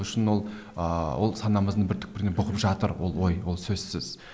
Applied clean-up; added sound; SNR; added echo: none; none; none; none.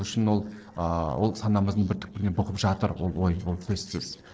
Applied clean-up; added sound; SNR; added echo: neural separator model SepFormer DNS4.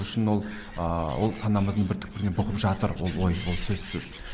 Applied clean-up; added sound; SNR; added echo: none; Animal; 11 dB; none.